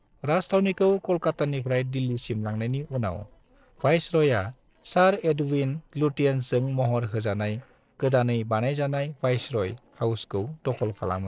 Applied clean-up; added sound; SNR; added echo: neural separator model SepFormer DNS4.